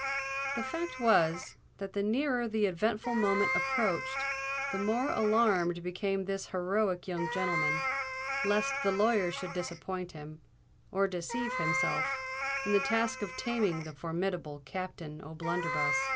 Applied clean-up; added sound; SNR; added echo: none; Meow; 4 dB; none.